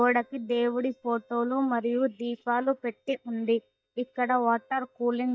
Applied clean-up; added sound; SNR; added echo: neural mask model DeepFilterNet 3.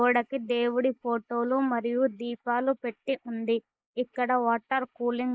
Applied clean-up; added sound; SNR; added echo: neural mask model Resemble Enhance denoiser.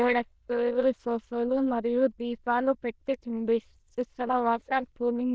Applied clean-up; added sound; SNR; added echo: neural diffusion model UNIVERSE++.